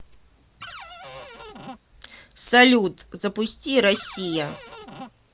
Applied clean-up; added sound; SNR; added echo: none; Cupboard open or close; 15 dB; none.